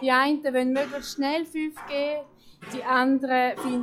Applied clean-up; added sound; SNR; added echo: classical method log-MMSE.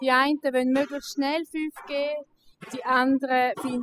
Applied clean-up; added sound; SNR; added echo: classical method spectral subtraction.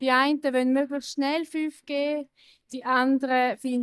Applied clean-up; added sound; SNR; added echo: neural mask model DeepFilterNet 3.